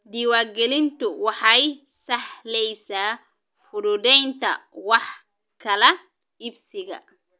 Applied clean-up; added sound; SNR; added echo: none; none; none; none.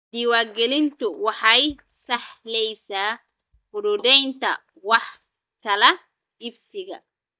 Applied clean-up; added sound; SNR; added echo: neural mask model DeepFilterNet 3.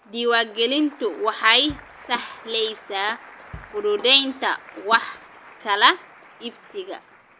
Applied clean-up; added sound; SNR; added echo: none; Drum / Drum kit + Applause; 20 dB; none.